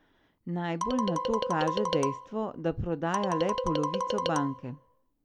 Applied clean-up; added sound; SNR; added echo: none; Marimba, xylophone; 1 dB; none.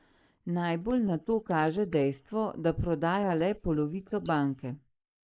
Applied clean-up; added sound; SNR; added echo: neural mask model Resemble Enhance denoiser.